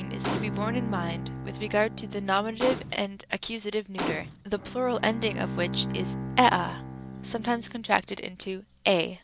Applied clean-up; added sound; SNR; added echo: none; Gunshot, gunfire + Bowed string instrument; 6 dB; none.